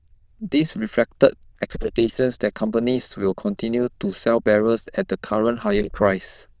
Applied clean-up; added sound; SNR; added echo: neural diffusion model UNIVERSE++.